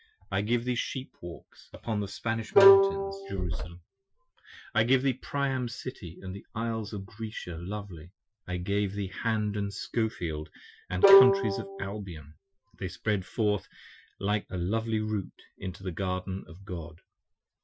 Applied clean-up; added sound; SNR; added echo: classical method Wiener filter.